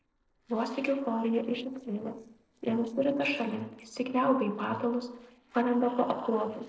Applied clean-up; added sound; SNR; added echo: neural separator model SepFormer DNS4.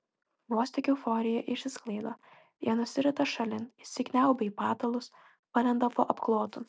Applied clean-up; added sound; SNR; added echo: none; none; none; none.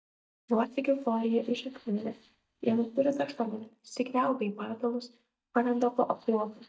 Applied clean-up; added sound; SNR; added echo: neural mask model DeepFilterNet 3.